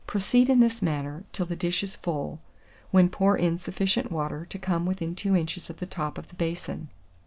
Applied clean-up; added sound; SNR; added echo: none; none; none; none.